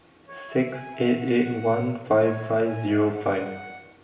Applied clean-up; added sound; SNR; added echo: none; Wind instrument, woodwind instrument; 16 dB; reverberation time 0.9 s.